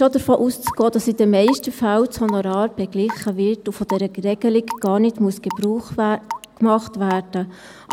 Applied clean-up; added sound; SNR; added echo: none; Raindrop / Drip / Water tap, faucet; 15 dB; none.